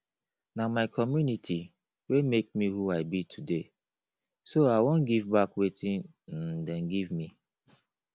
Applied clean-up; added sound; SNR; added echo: none; none; none; none.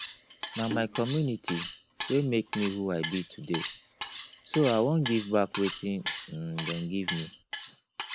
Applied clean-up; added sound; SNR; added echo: none; Cutlery, silverware; 6 dB; none.